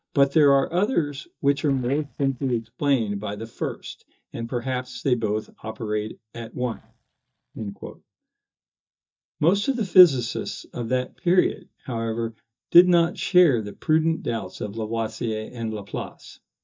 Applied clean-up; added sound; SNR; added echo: neural mask model DeepFilterNet 3.